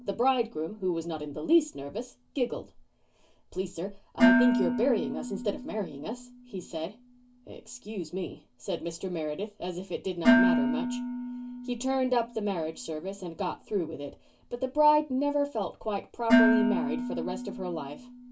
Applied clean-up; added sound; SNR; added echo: none; Dishes, pots, and pans; 0 dB; reverberation time 0.2 s.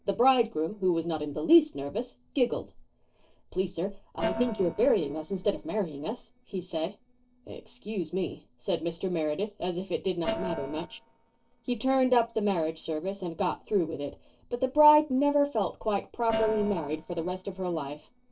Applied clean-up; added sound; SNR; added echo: neural separator model SepFormer DNS4.